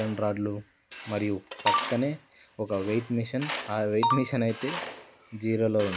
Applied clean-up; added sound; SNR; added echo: none; Tools; 12 dB; none.